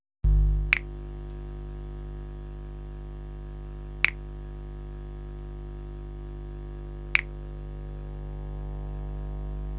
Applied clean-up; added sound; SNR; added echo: none; Finger snapping; 5 dB; none.